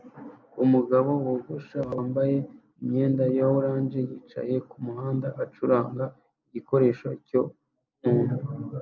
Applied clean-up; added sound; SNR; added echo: none; none; none; none.